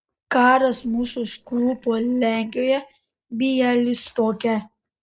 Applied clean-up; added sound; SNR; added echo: neural separator model SepFormer DNS4.